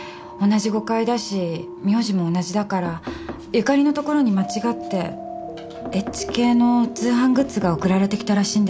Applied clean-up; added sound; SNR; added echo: none; Knock; 14 dB; none.